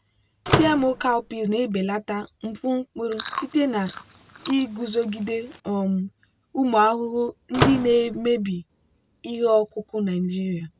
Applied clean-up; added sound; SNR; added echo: none; Chewing, mastication + Slam / Microwave oven; 5 dB; none.